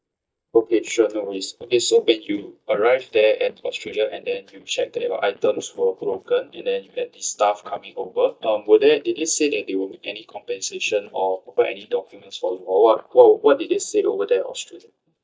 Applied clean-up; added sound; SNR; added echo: neural mask model DeepFilterNet 3.